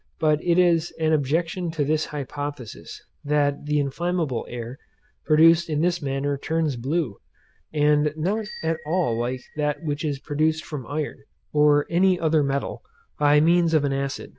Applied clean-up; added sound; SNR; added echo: neural diffusion model UNIVERSE++.